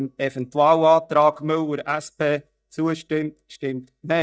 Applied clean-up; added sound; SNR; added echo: neural mask model DeepFilterNet 3.